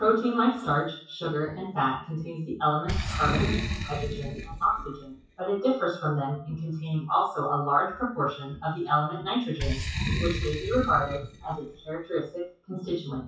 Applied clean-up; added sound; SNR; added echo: classical method WPE with log-MMSE.